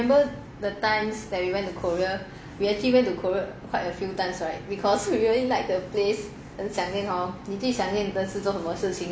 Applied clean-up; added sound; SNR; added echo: none; none; none; none.